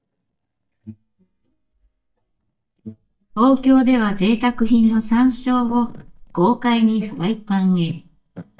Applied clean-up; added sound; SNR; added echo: neural mask model DeepFilterNet 3.